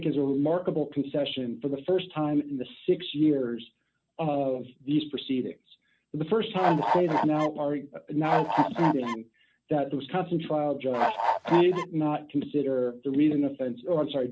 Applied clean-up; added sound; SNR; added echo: none; Bird / Fowl; 0 dB; none.